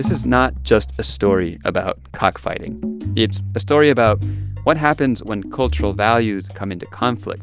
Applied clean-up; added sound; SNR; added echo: none; none; none; none.